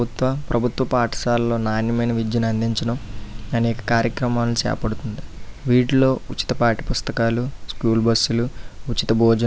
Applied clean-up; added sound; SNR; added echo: none; none; none; none.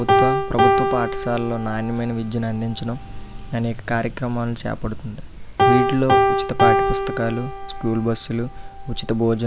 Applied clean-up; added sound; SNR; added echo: none; Piano; -1 dB; none.